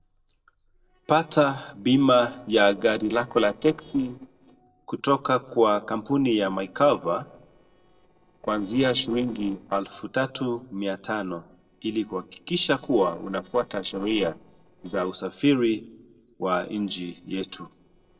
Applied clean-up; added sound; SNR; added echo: neural separator model SepFormer DNS4.